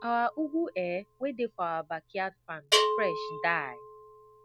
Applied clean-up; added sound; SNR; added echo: none; Bell; 2 dB; none.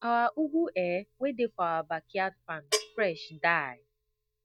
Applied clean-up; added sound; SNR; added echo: neural mask model DeepFilterNet 3.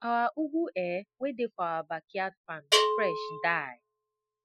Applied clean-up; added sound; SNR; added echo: classical method spectral subtraction.